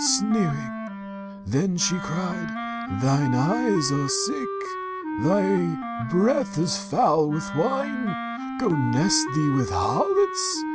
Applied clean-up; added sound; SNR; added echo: none; Wind instrument, woodwind instrument; 6 dB; none.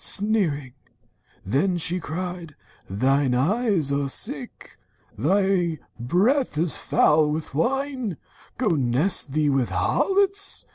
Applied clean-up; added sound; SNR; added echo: none; none; none; none.